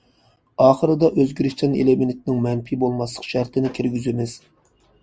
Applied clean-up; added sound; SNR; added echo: none; none; none; none.